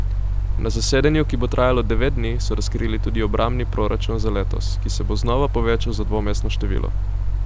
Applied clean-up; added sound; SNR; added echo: none; Mechanical fan; -3 dB; none.